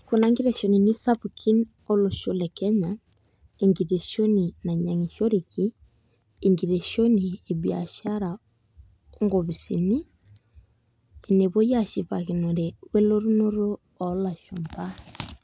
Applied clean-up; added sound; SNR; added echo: none; none; none; none.